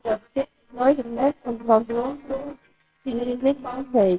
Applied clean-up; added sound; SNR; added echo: neural separator model SepFormer WHAMR!.